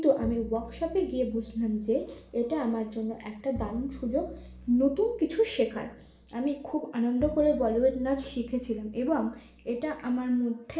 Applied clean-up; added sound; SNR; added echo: none; Bowed string instrument; 17 dB; reverberation time 0.5 s.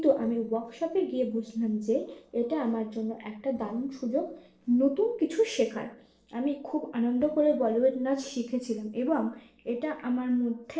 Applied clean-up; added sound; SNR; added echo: neural separator model SepFormer DNS4.